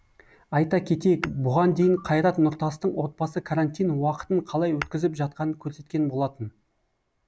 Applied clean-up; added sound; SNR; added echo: none; Tap / Hammer; 19 dB; none.